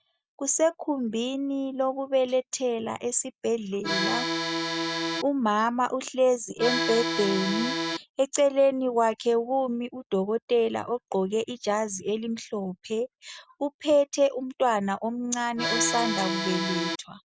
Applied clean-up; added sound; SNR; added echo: none; Accordion; 1 dB; none.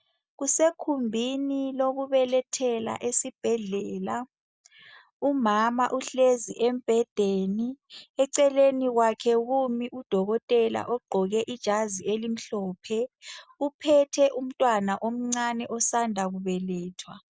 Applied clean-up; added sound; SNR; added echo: none; none; none; none.